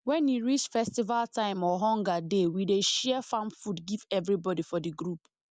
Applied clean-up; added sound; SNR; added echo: none; none; none; none.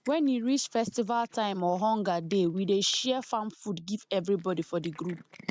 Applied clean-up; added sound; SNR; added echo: neural mask model RNNoise.